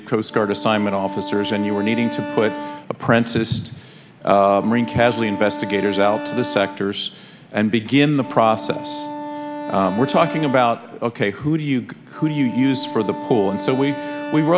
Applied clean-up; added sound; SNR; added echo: none; Wind instrument, woodwind instrument; 11 dB; none.